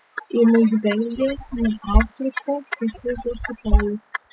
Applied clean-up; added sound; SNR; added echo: classical method spectral subtraction.